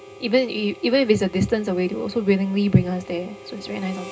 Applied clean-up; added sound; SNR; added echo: none; Harmonica; 19 dB; reverberation time 0.2 s.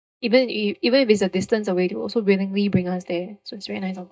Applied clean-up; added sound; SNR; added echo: neural mask model DeepFilterNet 3.